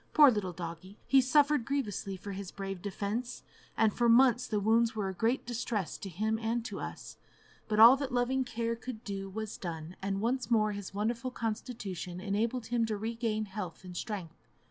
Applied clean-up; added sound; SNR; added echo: none; none; none; none.